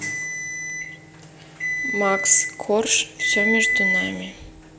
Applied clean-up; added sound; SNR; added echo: none; none; none; none.